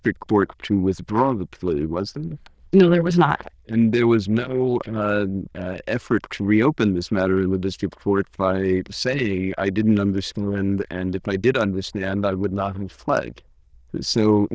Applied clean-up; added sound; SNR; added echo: neural diffusion model UNIVERSE++.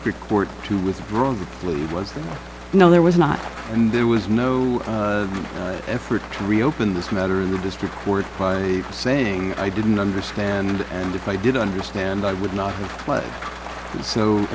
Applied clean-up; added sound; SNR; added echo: none; Rain; 14 dB; none.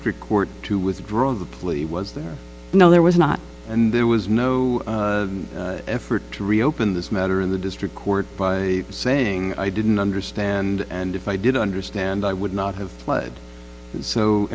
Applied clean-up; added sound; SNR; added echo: none; none; none; none.